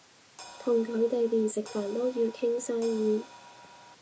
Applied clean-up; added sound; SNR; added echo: none; Crash cymbal; 20 dB; none.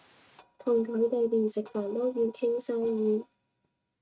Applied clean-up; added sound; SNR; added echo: neural mask model RNNoise.